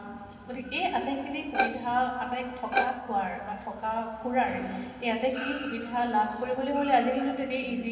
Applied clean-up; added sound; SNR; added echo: none; Bowed string instrument; 3 dB; reverberation time 2.7 s.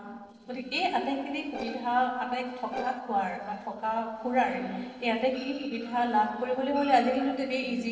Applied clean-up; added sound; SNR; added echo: neural separator model SepFormer DNS4.